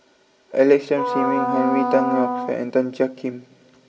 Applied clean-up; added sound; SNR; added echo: none; Wind instrument, woodwind instrument; 3 dB; reverberation time 1.3 s.